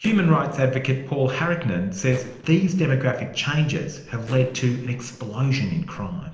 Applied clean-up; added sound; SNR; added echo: neural separator model SepFormer DNS4.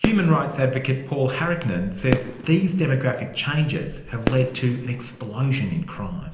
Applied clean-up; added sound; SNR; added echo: none; Fireworks; 10 dB; reverberation time 0.8 s.